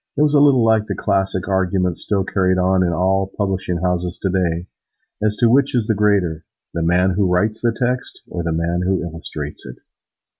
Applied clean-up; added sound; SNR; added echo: none; none; none; none.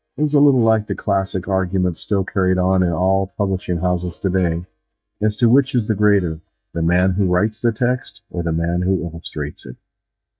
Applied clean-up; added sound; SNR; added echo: neural mask model DeepFilterNet 3.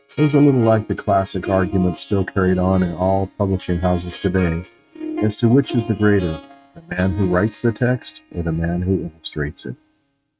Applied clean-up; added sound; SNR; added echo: neural mask model RNNoise.